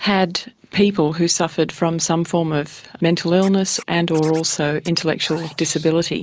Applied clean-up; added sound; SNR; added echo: neural mask model Resemble Enhance denoiser.